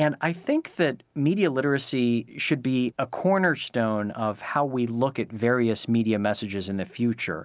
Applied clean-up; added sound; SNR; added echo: none; none; none; none.